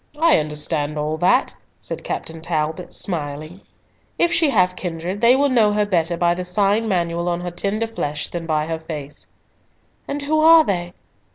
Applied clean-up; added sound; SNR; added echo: none; none; none; none.